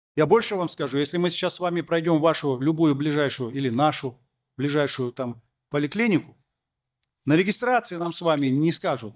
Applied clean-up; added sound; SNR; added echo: neural mask model DeepFilterNet 3.